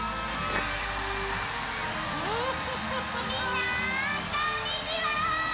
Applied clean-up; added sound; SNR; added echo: none; Fire; 15 dB; none.